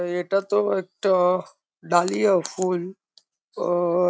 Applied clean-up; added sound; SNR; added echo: none; none; none; none.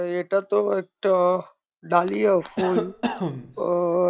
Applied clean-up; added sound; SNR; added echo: none; Cough; 8 dB; none.